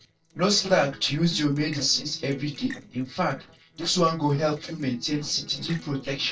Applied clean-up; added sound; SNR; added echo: neural separator model SepFormer DNS4.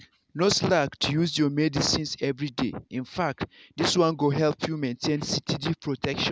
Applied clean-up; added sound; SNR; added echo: none; none; none; none.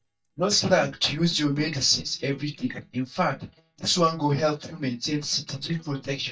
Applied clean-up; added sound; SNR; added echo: neural mask model DeepFilterNet 3.